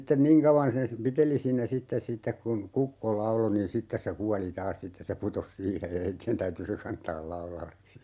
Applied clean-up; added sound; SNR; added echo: none; none; none; none.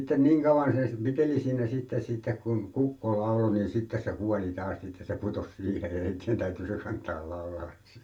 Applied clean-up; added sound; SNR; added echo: none; none; none; reverberation time 0.2 s.